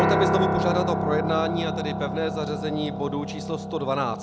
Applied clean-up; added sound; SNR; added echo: none; Piano; -1 dB; none.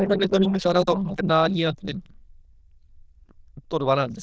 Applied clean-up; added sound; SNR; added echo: neural diffusion model UNIVERSE++.